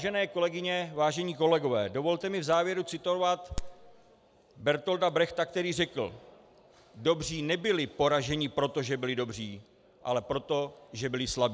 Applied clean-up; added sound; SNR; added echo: none; Crack; 11 dB; none.